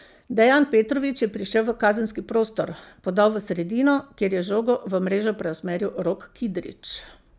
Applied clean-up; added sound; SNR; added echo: none; none; none; none.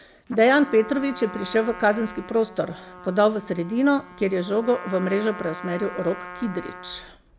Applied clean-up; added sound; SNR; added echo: none; Trumpet; 15 dB; none.